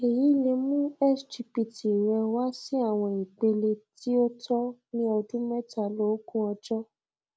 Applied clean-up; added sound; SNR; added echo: none; none; none; none.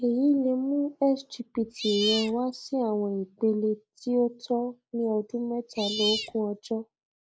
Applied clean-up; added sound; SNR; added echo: neural mask model Resemble Enhance denoiser.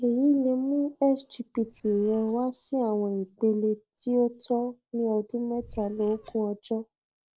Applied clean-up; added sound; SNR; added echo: neural separator model SepFormer DNS4.